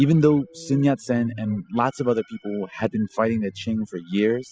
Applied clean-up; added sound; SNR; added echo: classical method spectral subtraction.